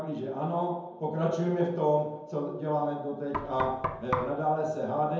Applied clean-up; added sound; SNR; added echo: none; Knock; 6 dB; reverberation time 0.9 s.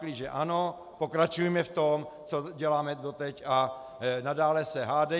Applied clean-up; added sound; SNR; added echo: none; none; none; none.